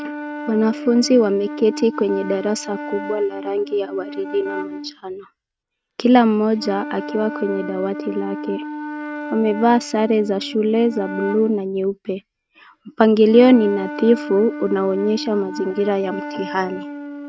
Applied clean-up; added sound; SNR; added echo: neural mask model RNNoise.